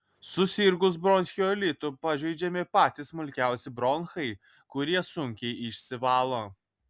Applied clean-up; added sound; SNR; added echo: none; none; none; none.